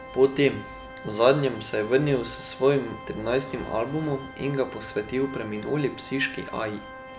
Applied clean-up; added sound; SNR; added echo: none; Organ; 16 dB; none.